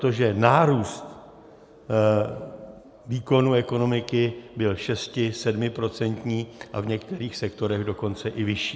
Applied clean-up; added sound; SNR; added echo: none; none; none; none.